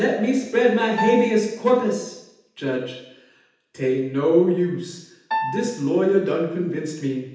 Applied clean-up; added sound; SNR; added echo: none; Piano; 9 dB; reverberation time 0.8 s.